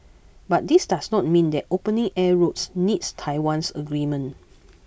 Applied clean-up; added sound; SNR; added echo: none; none; none; none.